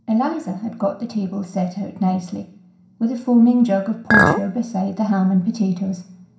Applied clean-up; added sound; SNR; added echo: none; Chink, clink; -1 dB; reverberation time 0.5 s.